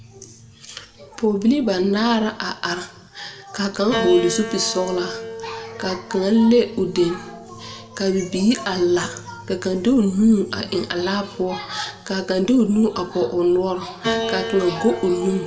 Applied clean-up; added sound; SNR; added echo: none; Piano; 13 dB; reverberation time 1.0 s.